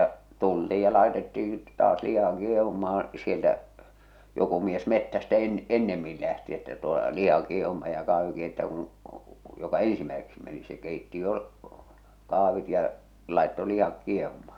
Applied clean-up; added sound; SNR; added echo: none; none; none; none.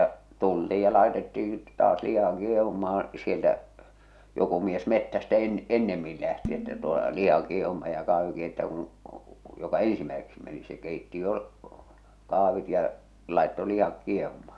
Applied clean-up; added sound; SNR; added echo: none; Dishes, pots, and pans; 15 dB; none.